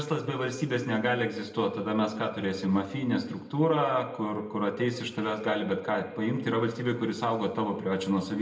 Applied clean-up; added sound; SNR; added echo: none; none; none; reverberation time 1.0 s.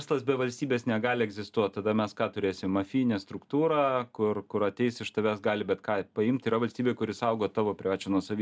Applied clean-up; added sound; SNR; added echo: none; none; none; none.